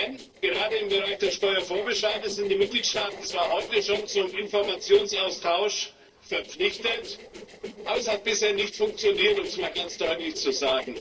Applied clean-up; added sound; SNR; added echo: neural separator model SepFormer DNS4.